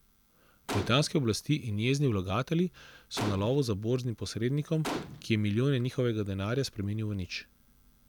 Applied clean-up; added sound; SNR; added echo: none; Gunshot, gunfire; 10 dB; none.